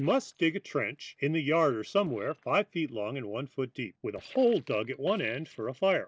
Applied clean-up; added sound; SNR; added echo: neural separator model SepFormer DNS4.